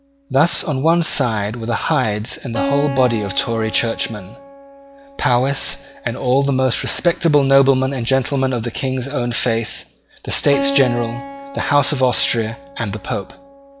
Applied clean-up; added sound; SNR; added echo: none; Keyboard (musical); 13 dB; none.